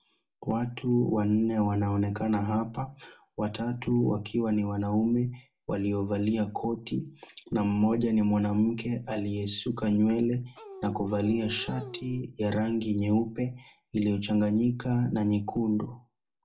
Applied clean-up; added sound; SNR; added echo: none; Dog; 14 dB; reverberation time 0.2 s.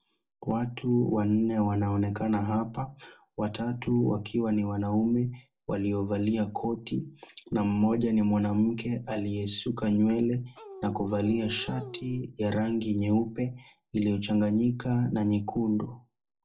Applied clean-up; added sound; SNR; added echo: neural separator model SepFormer DNS4.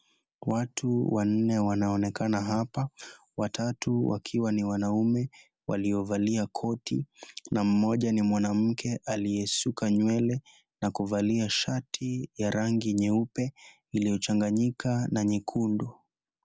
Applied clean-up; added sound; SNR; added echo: none; none; none; none.